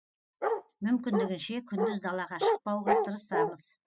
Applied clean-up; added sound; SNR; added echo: classical method spectral subtraction.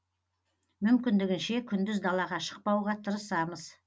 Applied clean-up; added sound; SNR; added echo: none; none; none; none.